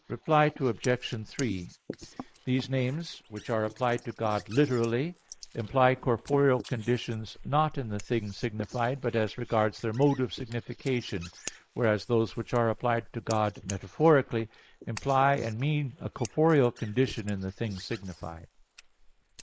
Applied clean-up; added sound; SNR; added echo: neural mask model Resemble Enhance denoiser.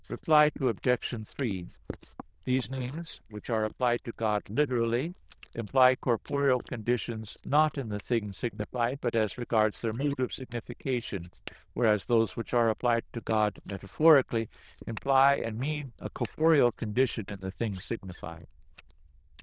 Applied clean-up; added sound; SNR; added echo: neural diffusion model UNIVERSE++.